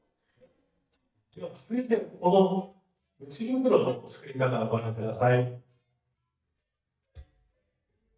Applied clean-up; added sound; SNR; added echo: neural mask model DeepFilterNet 3.